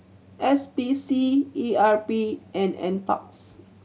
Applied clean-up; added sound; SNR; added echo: none; none; none; none.